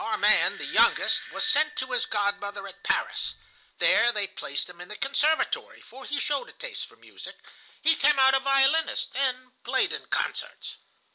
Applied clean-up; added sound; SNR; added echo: none; Bell / Doorbell; 16 dB; none.